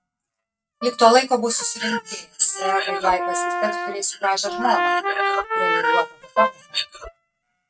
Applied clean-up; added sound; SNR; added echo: neural mask model RNNoise.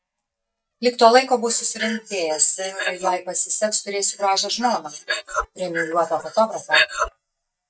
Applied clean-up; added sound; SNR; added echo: neural mask model DeepFilterNet 3.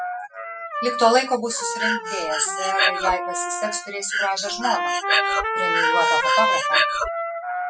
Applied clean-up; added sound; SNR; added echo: classical method spectral subtraction.